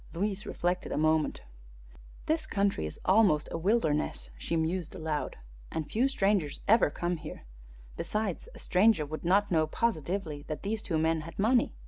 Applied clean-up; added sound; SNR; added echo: none; none; none; none.